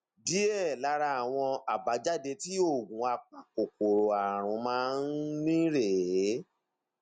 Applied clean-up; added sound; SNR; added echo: none; none; none; none.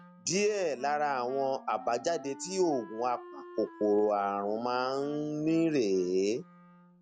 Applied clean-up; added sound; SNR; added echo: none; Wind instrument, woodwind instrument; 19 dB; none.